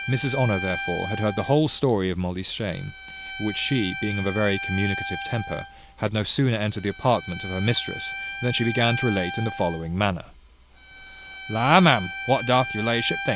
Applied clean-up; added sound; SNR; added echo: none; Bowed string instrument; 9 dB; none.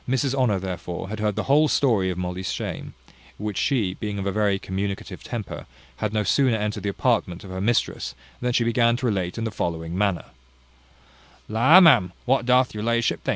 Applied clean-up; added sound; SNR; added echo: none; none; none; none.